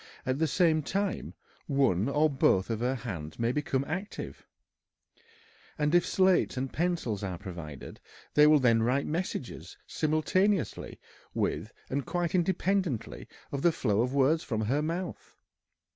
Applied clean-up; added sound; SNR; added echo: none; none; none; none.